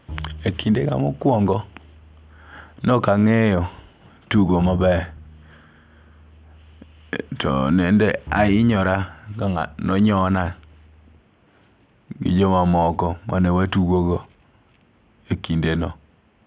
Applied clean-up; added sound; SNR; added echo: none; Bowed string instrument; 18 dB; none.